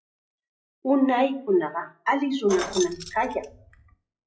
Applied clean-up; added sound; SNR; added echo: classical method WPE with log-MMSE.